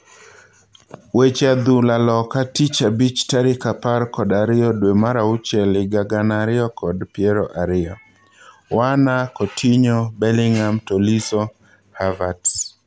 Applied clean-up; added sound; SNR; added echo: none; none; none; none.